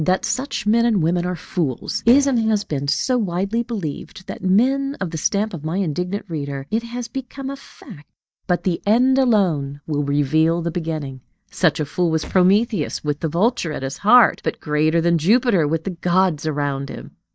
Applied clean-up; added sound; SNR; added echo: neural mask model DeepFilterNet 3.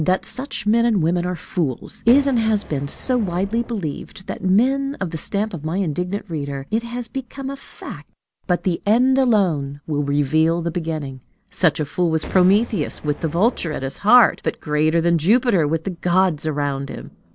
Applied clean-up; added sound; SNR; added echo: none; Boom; 17 dB; none.